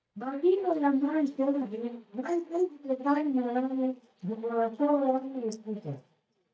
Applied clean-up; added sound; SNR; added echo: neural mask model DeepFilterNet 3.